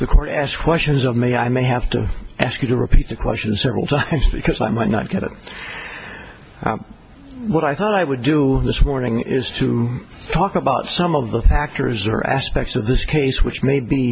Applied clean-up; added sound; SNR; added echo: none; none; none; none.